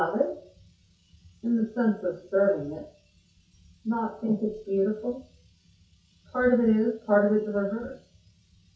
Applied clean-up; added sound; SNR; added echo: classical method WPE with log-MMSE.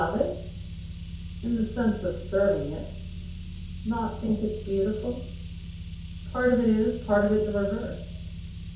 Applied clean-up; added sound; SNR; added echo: none; Car; 8 dB; reverberation time 0.6 s.